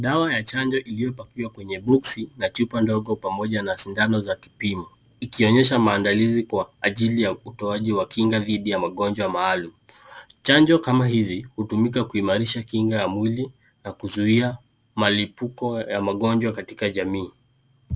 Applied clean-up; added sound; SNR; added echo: none; none; none; none.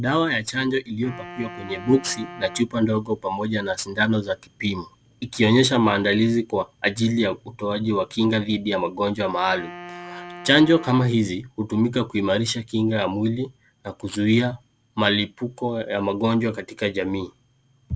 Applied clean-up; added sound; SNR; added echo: none; Wind instrument, woodwind instrument; 18 dB; none.